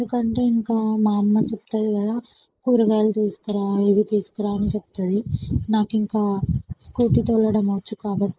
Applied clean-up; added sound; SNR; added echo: neural mask model Resemble Enhance denoiser.